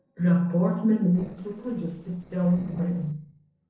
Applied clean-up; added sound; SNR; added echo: neural separator model SepFormer DNS4.